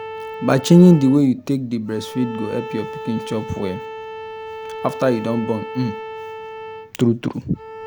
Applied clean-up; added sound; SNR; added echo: none; Bowed string instrument; 13 dB; none.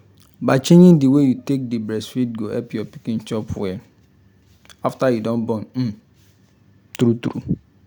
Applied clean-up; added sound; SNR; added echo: none; none; none; none.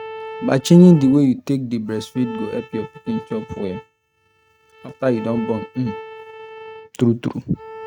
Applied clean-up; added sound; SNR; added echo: neural mask model RNNoise.